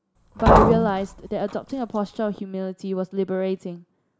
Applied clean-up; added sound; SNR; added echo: none; Liquid; -3 dB; none.